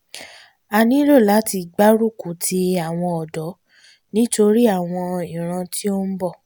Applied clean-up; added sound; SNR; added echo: none; none; none; none.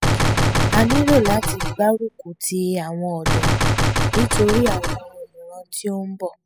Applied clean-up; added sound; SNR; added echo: classical method spectral subtraction.